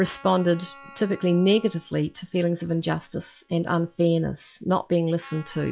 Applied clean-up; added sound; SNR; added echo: classical method log-MMSE.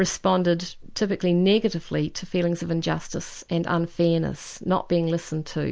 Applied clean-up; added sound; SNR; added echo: none; none; none; none.